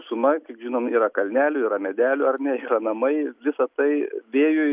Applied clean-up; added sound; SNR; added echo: none; none; none; none.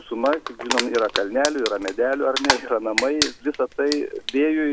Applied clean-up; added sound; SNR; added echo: none; Crumpling, crinkling; 6 dB; none.